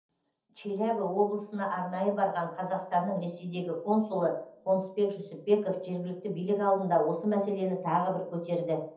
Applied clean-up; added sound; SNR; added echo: none; none; none; reverberation time 0.7 s.